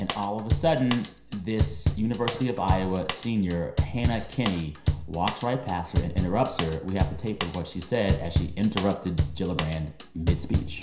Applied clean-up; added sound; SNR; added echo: none; Drum kit; 2 dB; reverberation time 0.5 s.